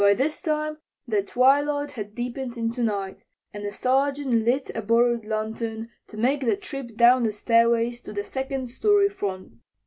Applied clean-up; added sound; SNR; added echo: none; none; none; none.